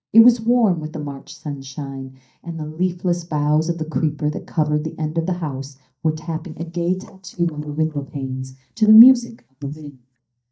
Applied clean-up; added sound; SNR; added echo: neural mask model DeepFilterNet 3.